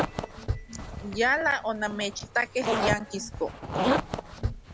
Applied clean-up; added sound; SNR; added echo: none; Zipper (clothing); 0 dB; none.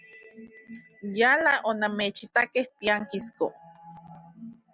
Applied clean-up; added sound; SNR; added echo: none; none; none; none.